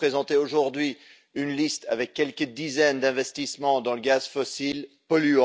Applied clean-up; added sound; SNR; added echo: none; none; none; none.